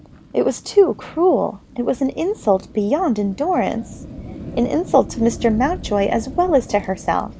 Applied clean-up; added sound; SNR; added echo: none; Fire; 15 dB; none.